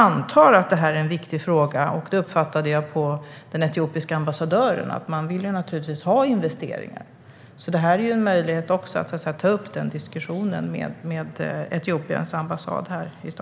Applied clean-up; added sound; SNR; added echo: none; none; none; none.